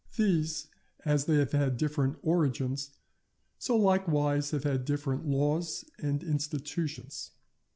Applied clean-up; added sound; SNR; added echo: none; none; none; none.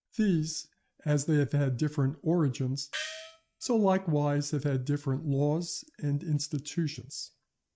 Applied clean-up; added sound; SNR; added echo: neural mask model RNNoise.